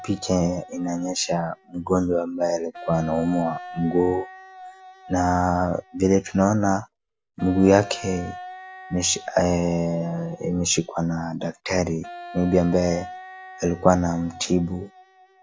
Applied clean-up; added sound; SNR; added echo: none; Wind instrument, woodwind instrument; 18 dB; none.